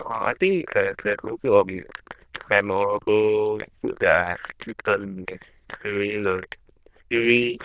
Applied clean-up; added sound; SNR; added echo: neural diffusion model UNIVERSE++.